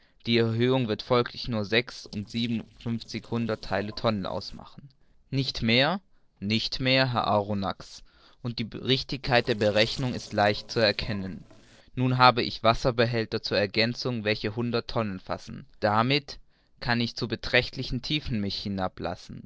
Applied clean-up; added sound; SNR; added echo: neural separator model SepFormer DNS4.